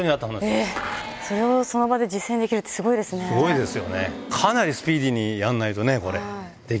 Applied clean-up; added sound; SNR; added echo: none; Skateboard; 11 dB; none.